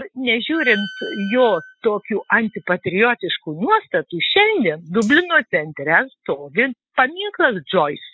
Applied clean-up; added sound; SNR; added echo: classical method spectral subtraction.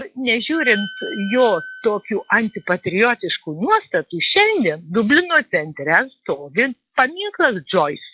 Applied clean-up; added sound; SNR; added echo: classical method log-MMSE.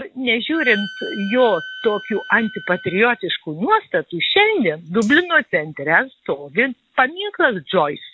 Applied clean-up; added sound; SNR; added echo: none; Wind instrument, woodwind instrument; 13 dB; none.